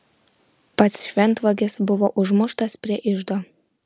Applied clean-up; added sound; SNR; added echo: none; none; none; none.